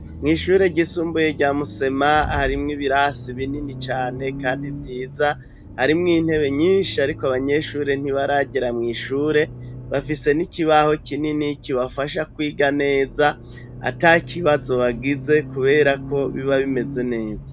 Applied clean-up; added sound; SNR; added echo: none; Accelerating, revving, vroom; 13 dB; none.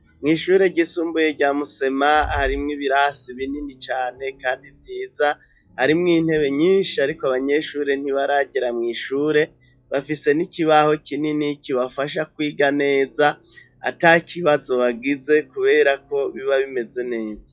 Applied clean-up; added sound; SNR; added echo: classical method log-MMSE.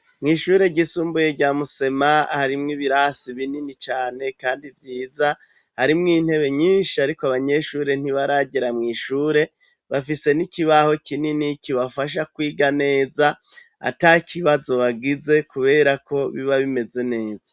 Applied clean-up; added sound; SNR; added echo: none; none; none; none.